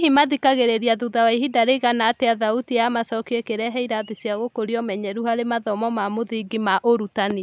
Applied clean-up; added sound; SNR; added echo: none; none; none; none.